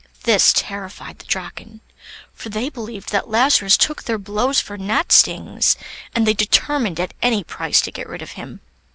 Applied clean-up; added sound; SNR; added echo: none; none; none; none.